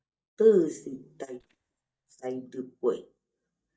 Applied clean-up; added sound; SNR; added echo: neural mask model DeepFilterNet 3.